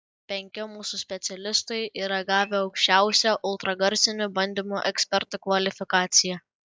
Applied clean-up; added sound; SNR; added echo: classical method log-MMSE.